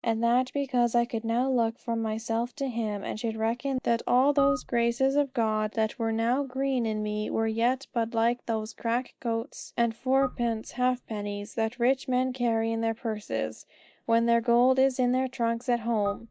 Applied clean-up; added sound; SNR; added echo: neural mask model DeepFilterNet 3.